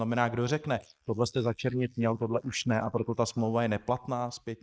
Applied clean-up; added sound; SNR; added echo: neural mask model Resemble Enhance denoiser.